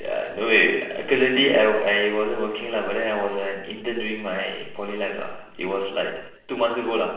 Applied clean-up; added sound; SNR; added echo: none; none; none; reverberation time 0.7 s.